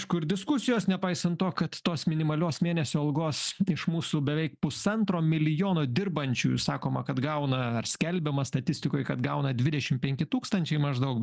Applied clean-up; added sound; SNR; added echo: none; none; none; none.